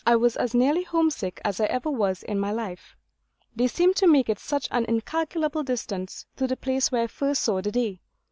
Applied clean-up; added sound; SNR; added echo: none; none; none; none.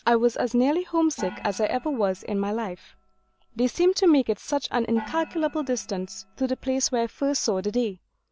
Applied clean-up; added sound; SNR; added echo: none; Gong; 20 dB; none.